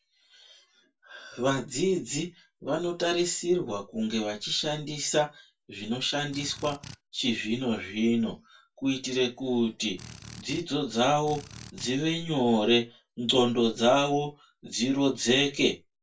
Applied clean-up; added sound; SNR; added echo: none; Drill; 16 dB; reverberation time 0.2 s.